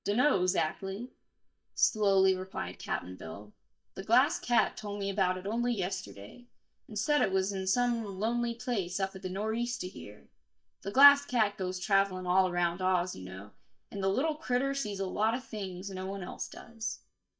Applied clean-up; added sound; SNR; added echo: neural mask model DeepFilterNet 3.